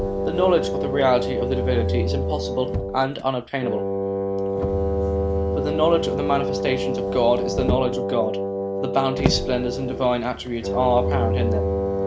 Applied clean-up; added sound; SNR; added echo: none; Motor vehicle (road) + Wind instrument, woodwind instrument; -1 dB; none.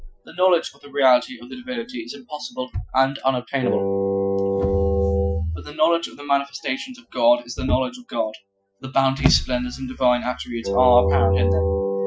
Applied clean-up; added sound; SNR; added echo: classical method Wiener filter.